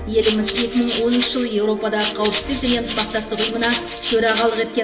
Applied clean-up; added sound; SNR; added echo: none; Rattle (instrument); 7 dB; reverberation time 0.8 s.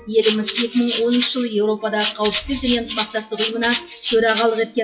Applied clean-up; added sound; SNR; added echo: classical method WPE with log-MMSE.